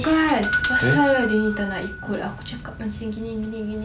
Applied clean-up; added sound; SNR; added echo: none; Doorbell; 6 dB; none.